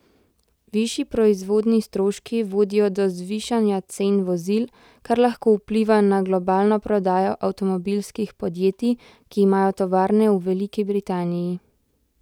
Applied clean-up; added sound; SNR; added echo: none; none; none; none.